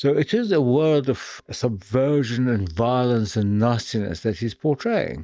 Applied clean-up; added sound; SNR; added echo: neural mask model DeepFilterNet 3.